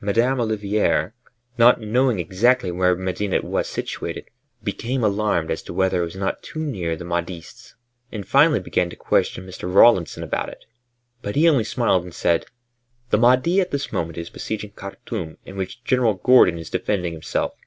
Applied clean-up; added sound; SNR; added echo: none; none; none; none.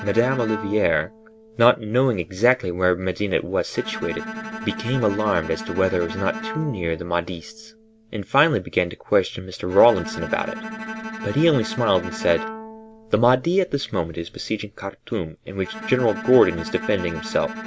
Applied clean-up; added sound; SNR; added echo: none; Bowed string instrument; 12 dB; none.